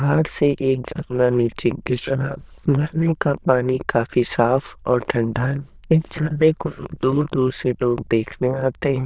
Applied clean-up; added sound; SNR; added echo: neural diffusion model UNIVERSE++.